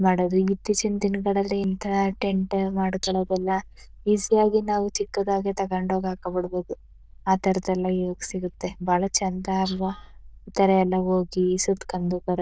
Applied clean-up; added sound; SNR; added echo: neural diffusion model UNIVERSE++.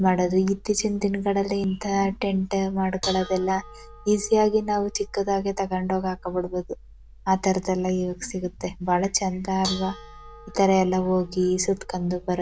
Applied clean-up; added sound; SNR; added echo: none; Dishes, pots, and pans / Bell; 17 dB; none.